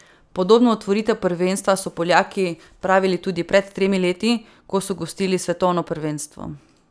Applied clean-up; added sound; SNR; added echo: none; none; none; none.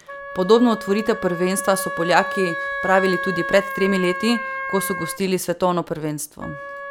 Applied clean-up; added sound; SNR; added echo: none; Wind instrument, woodwind instrument; 8 dB; none.